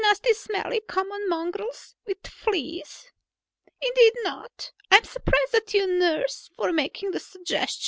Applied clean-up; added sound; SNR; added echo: none; none; none; none.